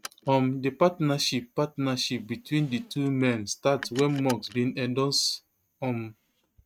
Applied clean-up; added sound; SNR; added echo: neural mask model RNNoise.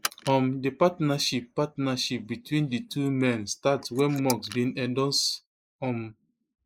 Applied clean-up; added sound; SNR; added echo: neural mask model Resemble Enhance denoiser.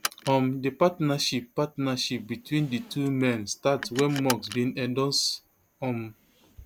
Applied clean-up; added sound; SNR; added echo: none; Car; 15 dB; none.